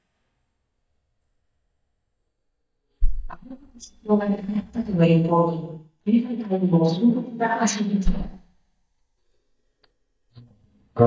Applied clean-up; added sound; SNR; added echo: neural mask model DeepFilterNet 3.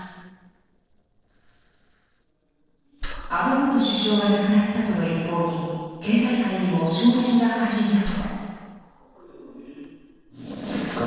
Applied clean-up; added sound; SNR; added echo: neural separator model SepFormer DNS4.